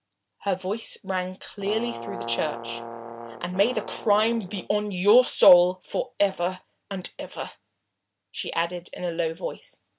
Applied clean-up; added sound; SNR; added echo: none; Brass instrument; 11 dB; none.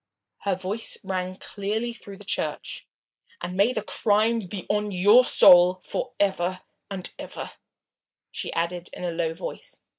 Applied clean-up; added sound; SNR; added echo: neural mask model Resemble Enhance denoiser.